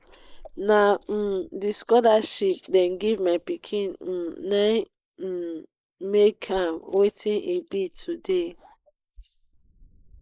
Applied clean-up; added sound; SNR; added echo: neural mask model Resemble Enhance denoiser.